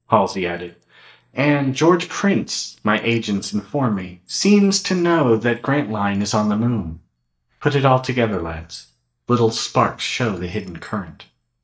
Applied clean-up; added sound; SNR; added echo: neural mask model DeepFilterNet 3.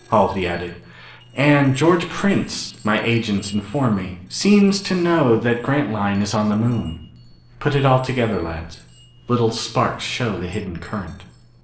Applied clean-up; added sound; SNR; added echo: neural separator model SepFormer DNS4.